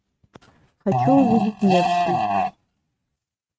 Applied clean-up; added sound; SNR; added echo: neural mask model RNNoise.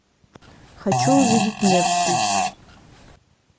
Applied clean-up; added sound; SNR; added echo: none; Fart; -2 dB; none.